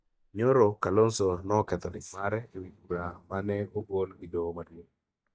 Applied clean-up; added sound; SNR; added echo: neural mask model DeepFilterNet 3.